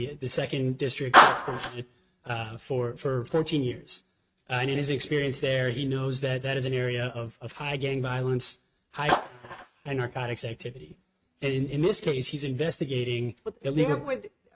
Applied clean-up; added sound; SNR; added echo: neural mask model RNNoise.